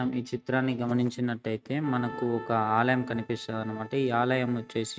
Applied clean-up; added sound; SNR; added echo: neural mask model RNNoise.